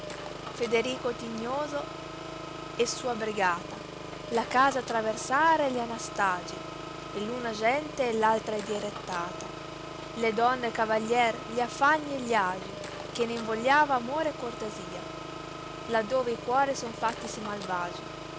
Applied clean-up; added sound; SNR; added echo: none; Engine; 10 dB; none.